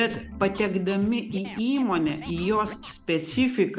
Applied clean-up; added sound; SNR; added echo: none; Organ + Scratching (performance technique); 16 dB; none.